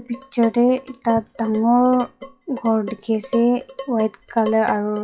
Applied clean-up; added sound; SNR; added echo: classical method WPE with log-MMSE.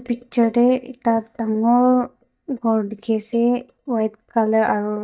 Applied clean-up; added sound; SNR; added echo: neural mask model DeepFilterNet 3.